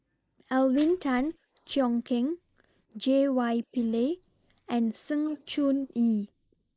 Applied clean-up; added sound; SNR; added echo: neural mask model Resemble Enhance denoiser.